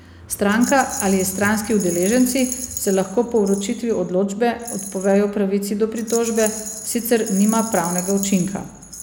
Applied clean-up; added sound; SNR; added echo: none; Rattle; 12 dB; none.